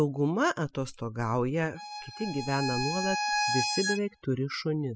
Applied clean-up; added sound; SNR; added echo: classical method spectral subtraction.